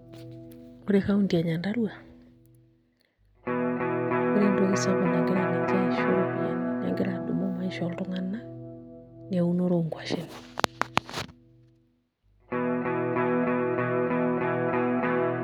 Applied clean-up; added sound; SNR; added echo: none; Electric guitar; -1 dB; none.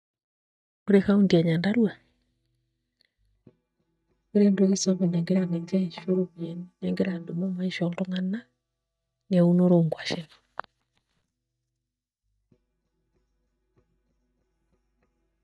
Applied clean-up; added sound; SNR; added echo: neural mask model DeepFilterNet 3.